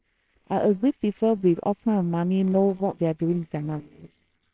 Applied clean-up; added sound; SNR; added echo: neural separator model SepFormer WHAMR!.